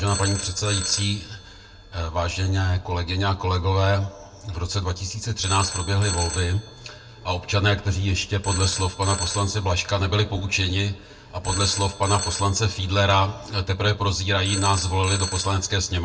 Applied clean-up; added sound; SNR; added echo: none; Telephone; 10 dB; reverberation time 0.1 s.